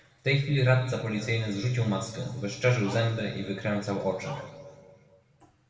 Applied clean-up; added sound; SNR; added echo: none; Dog; 15 dB; reverberation time 1.7 s.